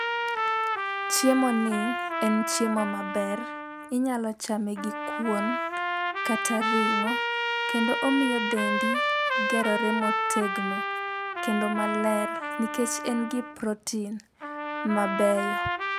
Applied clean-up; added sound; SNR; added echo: none; Trumpet; 1 dB; none.